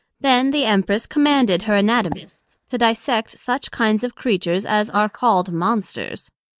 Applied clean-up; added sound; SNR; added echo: neural mask model DeepFilterNet 3.